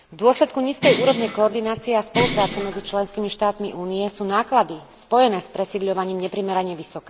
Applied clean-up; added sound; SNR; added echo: none; Bell; 4 dB; none.